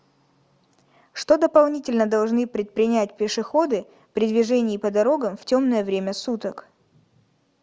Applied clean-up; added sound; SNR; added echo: none; none; none; none.